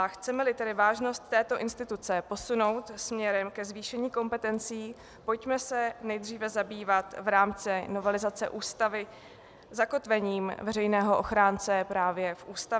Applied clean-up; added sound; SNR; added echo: none; none; none; none.